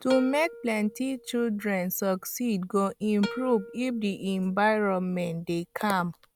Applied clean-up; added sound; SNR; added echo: none; Plucked string instrument; 18 dB; none.